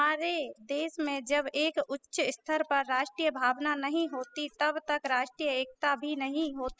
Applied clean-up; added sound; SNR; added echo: classical method spectral subtraction.